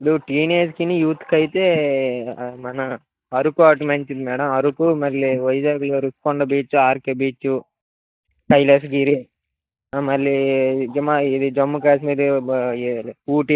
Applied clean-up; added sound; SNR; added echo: neural mask model DeepFilterNet 3.